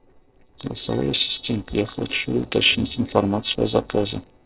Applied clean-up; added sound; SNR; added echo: neural separator model SepFormer DNS4.